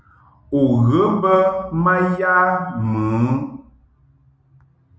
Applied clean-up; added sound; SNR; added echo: none; none; none; none.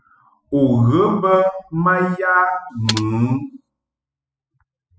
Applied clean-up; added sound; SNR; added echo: classical method spectral subtraction.